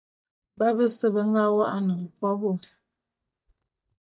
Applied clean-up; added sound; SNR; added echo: neural mask model DeepFilterNet 3.